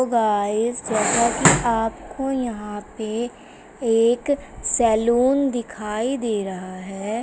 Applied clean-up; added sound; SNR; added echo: none; none; none; none.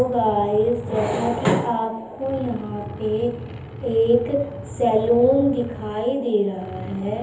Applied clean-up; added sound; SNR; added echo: none; Truck; 13 dB; reverberation time 0.7 s.